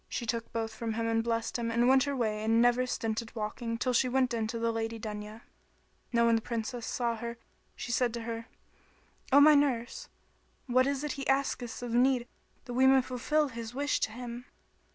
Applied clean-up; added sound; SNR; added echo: none; none; none; none.